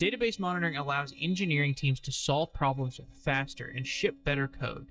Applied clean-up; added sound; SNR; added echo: neural mask model DeepFilterNet 3.